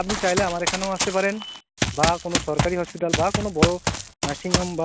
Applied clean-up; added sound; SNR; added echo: none; Run; 1 dB; none.